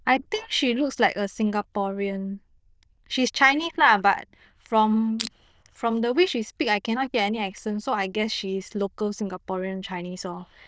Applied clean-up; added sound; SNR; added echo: neural diffusion model UNIVERSE++.